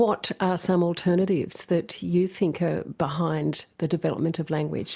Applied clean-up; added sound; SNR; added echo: none; none; none; none.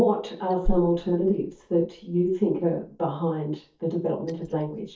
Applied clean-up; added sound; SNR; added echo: neural mask model DeepFilterNet 3.